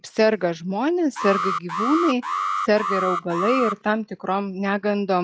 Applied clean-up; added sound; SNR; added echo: classical method log-MMSE.